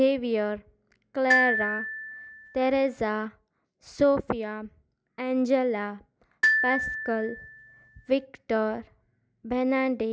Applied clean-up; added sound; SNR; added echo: none; Glockenspiel; 0 dB; none.